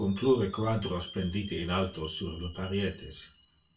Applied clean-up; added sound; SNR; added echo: none; Chime; 15 dB; reverberation time 0.3 s.